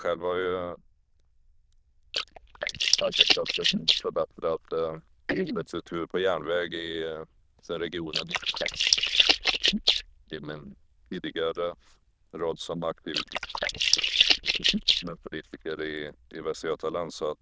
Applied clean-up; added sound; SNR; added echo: neural diffusion model UNIVERSE++.